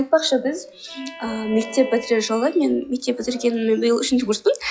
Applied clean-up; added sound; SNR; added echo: classical method log-MMSE.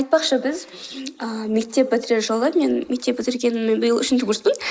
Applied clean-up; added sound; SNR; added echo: neural mask model Resemble Enhance denoiser.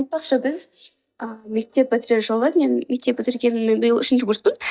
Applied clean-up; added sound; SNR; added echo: neural mask model DeepFilterNet 3.